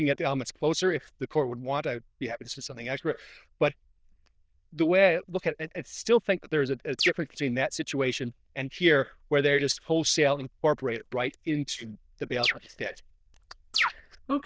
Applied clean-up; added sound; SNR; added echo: neural diffusion model UNIVERSE++.